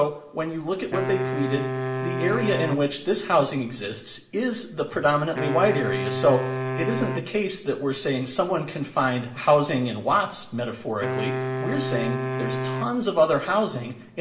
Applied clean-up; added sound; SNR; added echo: none; Wind instrument, woodwind instrument; 5 dB; reverberation time 0.7 s.